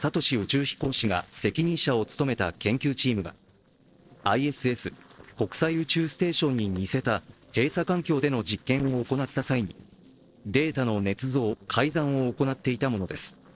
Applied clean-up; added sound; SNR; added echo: neural separator model SepFormer DNS4.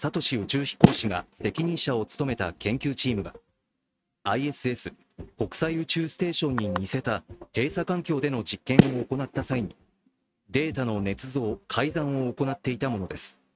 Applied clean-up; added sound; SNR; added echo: neural mask model RNNoise.